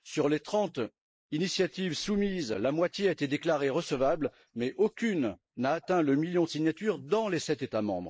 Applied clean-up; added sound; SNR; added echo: neural mask model Resemble Enhance denoiser.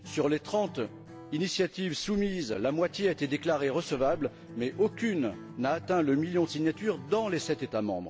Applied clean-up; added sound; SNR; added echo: none; Acoustic guitar; 19 dB; none.